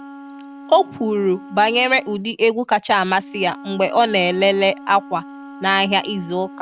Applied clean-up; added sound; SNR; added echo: none; Wind instrument, woodwind instrument; 18 dB; none.